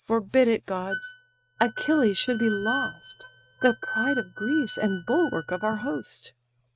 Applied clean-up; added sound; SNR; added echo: neural mask model RNNoise.